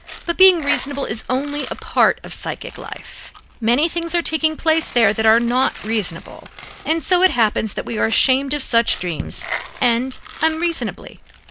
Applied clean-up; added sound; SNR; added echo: none; Raindrop / Drip + Coin (dropping); 16 dB; none.